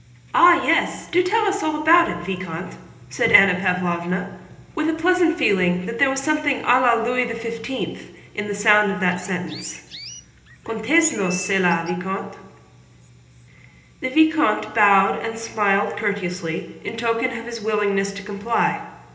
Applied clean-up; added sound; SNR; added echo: none; Chirp, tweet; 18 dB; reverberation time 1.0 s.